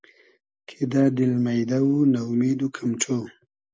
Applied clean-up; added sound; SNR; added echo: none; none; none; none.